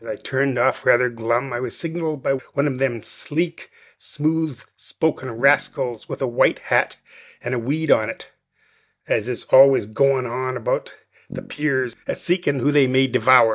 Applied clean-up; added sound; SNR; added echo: neural mask model DeepFilterNet 3.